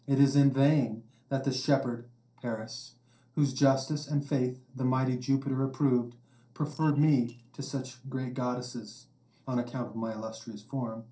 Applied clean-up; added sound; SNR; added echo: neural separator model SepFormer DNS4.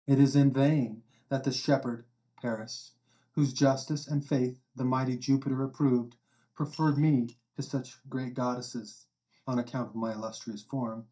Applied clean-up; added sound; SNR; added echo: neural mask model DeepFilterNet 3.